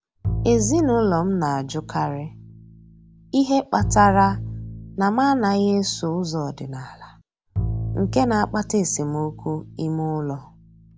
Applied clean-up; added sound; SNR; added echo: none; Bowed string instrument; 9 dB; none.